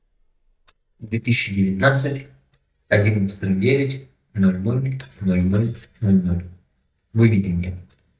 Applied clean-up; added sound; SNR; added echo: neural mask model DeepFilterNet 3.